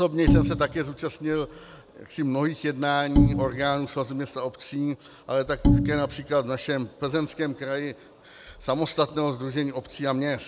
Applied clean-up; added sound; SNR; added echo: none; Bowed string instrument; -3 dB; none.